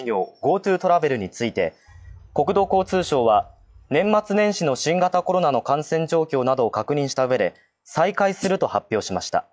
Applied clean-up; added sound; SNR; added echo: classical method log-MMSE.